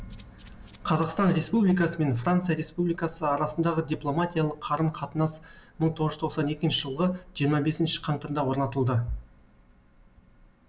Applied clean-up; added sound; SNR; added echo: none; Rattle (instrument); 16 dB; none.